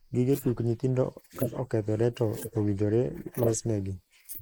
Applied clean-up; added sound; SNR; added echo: neural mask model Resemble Enhance denoiser.